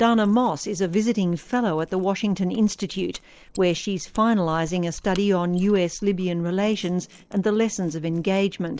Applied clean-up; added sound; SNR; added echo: neural separator model SepFormer DNS4.